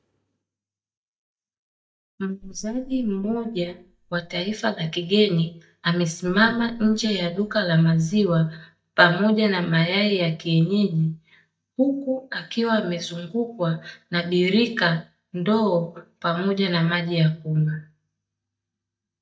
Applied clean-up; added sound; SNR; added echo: neural mask model DeepFilterNet 3.